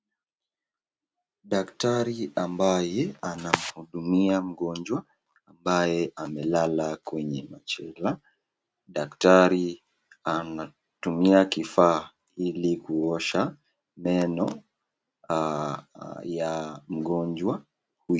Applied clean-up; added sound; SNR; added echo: none; none; none; none.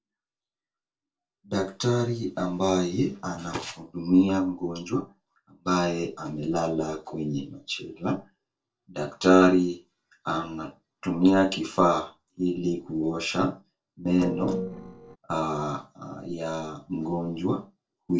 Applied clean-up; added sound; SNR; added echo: neural separator model SepFormer DNS4.